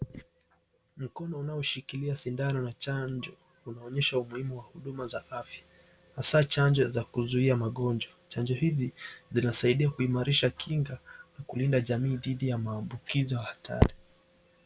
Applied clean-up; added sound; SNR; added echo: none; none; none; none.